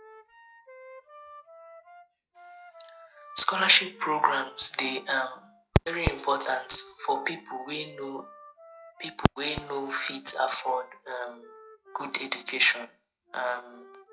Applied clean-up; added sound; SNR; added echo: classical method log-MMSE.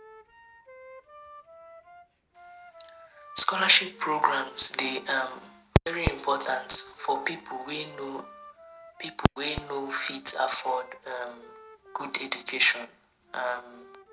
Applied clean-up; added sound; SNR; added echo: none; Wind instrument, woodwind instrument; 20 dB; none.